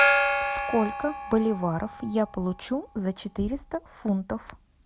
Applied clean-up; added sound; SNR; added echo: none; Gong; 1 dB; none.